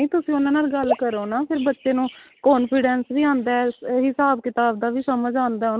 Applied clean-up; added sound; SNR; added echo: none; Raindrop / Drip; 6 dB; none.